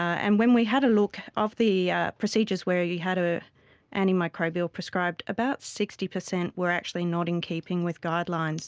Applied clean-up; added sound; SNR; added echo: none; none; none; none.